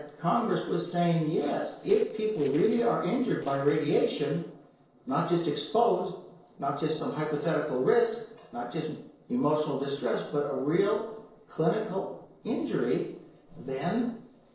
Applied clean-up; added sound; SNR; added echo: neural separator model SepFormer DNS4.